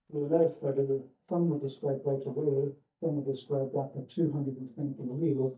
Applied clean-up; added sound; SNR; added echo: neural mask model DeepFilterNet 3.